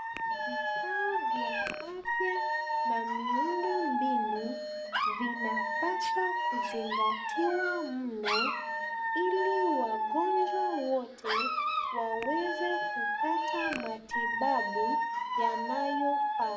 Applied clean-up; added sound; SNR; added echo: none; Alarm / Dog; -4 dB; reverberation time 0.5 s.